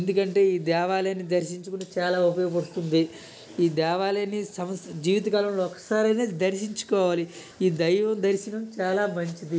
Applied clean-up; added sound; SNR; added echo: none; none; none; none.